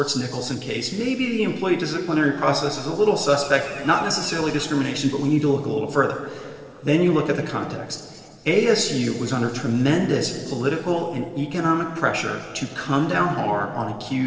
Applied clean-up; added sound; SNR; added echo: neural separator model SepFormer DNS4.